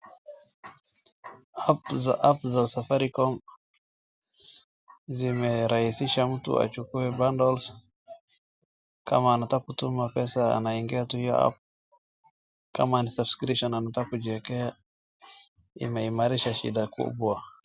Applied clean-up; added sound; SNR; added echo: none; none; none; none.